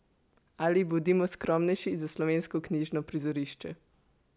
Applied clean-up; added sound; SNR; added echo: none; none; none; none.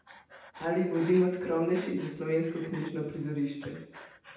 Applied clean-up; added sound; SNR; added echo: none; Breathing; 19 dB; reverberation time 0.8 s.